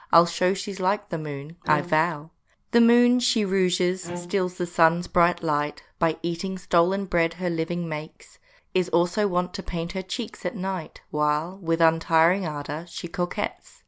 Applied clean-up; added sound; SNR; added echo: none; Bowed string instrument; 14 dB; none.